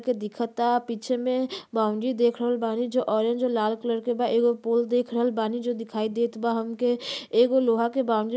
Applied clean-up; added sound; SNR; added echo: none; none; none; none.